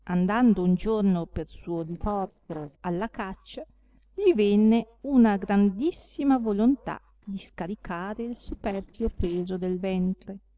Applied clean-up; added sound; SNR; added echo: neural separator model SepFormer DNS4.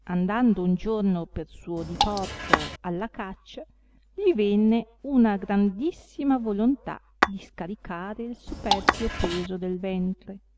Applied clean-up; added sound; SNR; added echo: none; Drip / Water + Tap / Glass; 3 dB; none.